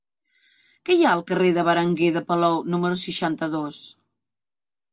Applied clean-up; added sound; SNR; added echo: none; none; none; none.